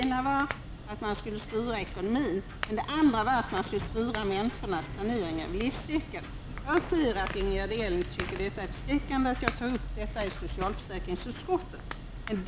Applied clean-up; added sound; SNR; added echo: none; Crack / Crackle; 5 dB; none.